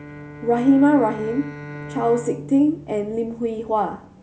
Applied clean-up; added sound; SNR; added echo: none; Bowed string instrument; 16 dB; none.